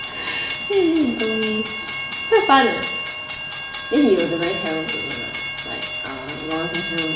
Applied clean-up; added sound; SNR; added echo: none; Train; 4 dB; reverberation time 0.8 s.